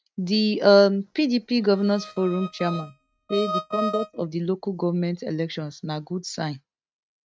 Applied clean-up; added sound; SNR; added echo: neural mask model RNNoise.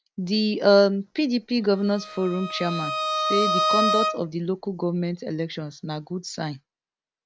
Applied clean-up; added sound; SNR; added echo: none; Bowed string instrument; 2 dB; none.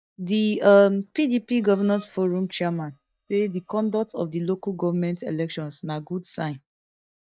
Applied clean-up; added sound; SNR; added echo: neural mask model DeepFilterNet 3.